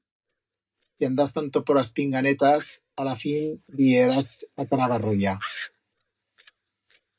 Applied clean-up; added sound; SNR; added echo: neural mask model DeepFilterNet 3.